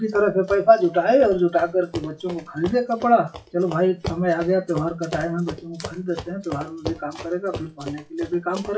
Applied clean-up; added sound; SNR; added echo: classical method WPE with log-MMSE.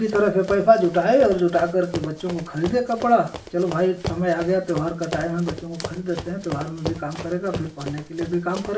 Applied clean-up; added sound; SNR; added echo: none; Run; 13 dB; reverberation time 0.4 s.